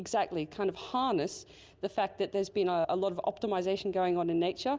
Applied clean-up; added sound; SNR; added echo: none; none; none; none.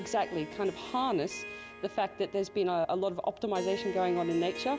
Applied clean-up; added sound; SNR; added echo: none; Harp; 12 dB; none.